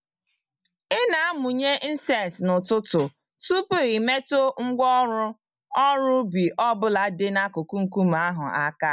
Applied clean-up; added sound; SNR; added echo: none; none; none; none.